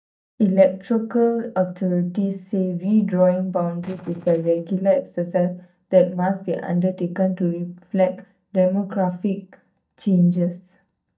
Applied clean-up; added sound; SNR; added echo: neural mask model DeepFilterNet 3.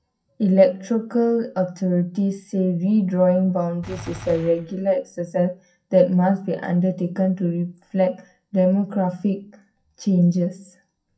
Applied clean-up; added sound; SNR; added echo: classical method WPE with log-MMSE.